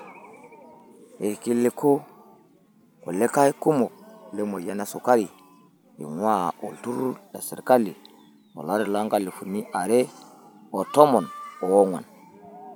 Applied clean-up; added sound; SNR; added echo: none; none; none; none.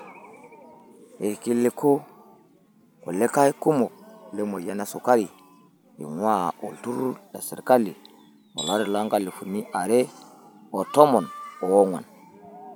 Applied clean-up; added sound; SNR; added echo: none; Tools; 17 dB; none.